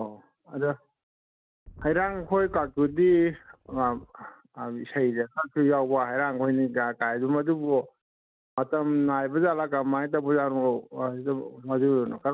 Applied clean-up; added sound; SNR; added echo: neural mask model RNNoise.